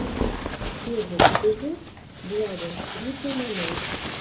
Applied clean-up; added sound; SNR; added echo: none; Tearing; -4 dB; reverberation time 0.3 s.